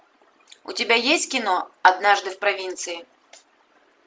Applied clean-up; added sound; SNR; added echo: none; none; none; none.